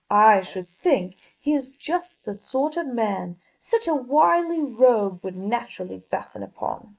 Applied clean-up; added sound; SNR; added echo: neural mask model Resemble Enhance denoiser.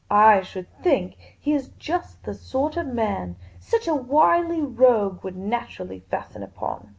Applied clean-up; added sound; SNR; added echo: none; none; none; none.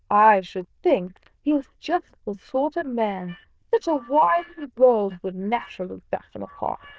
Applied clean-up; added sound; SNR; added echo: neural diffusion model UNIVERSE++.